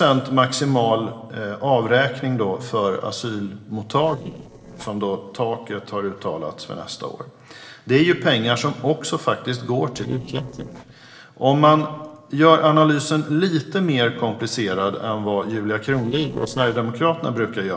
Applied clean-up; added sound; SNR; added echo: neural separator model SepFormer DNS4.